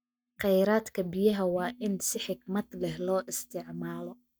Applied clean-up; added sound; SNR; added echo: neural mask model DeepFilterNet 3.